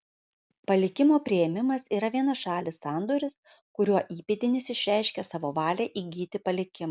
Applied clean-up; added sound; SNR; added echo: none; none; none; none.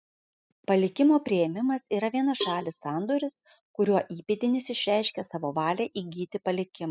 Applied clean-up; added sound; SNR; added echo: classical method spectral subtraction.